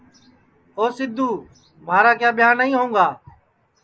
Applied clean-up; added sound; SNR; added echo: none; none; none; none.